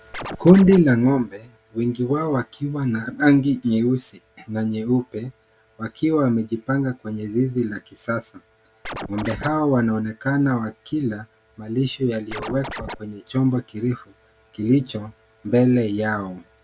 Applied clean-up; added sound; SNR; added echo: none; Scratching (performance technique); 10 dB; none.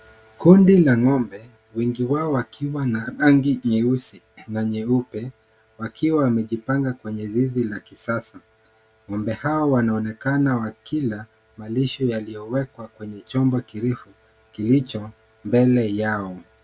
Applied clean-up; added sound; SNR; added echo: none; none; none; none.